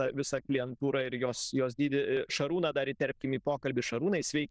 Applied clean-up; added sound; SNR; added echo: neural diffusion model UNIVERSE++.